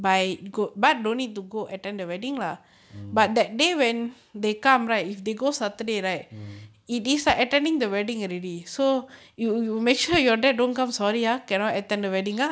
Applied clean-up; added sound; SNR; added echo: none; none; none; none.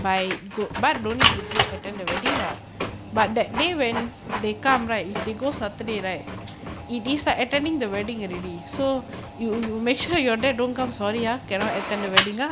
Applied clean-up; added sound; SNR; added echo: none; Printer; 4 dB; none.